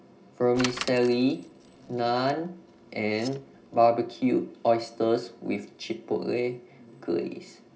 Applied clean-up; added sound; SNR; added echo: none; Bicycle; 14 dB; reverberation time 0.4 s.